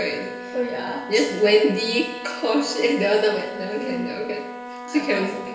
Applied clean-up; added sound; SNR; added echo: none; Wind instrument, woodwind instrument; 12 dB; reverberation time 1.1 s.